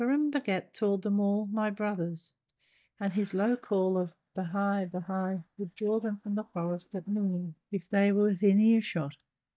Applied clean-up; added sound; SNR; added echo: neural mask model DeepFilterNet 3.